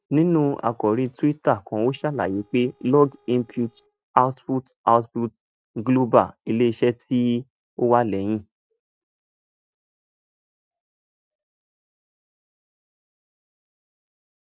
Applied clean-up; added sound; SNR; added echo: neural separator model SepFormer DNS4.